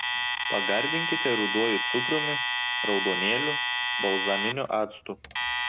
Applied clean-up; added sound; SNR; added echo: none; Alarm; -2 dB; none.